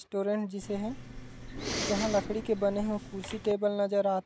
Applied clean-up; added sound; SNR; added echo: none; Respiratory sounds; 7 dB; none.